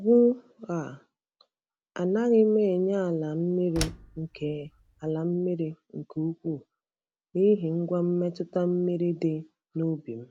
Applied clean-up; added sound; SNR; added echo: none; Slam; 11 dB; none.